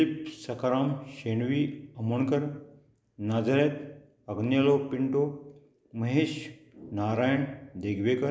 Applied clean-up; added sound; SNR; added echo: none; none; none; none.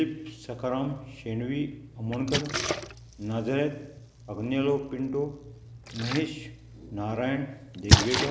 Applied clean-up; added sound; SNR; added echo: none; Splash, splatter; 1 dB; none.